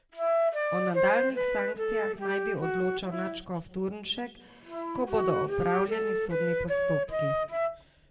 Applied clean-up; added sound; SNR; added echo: none; Wind instrument, woodwind instrument; -4 dB; reverberation time 1.1 s.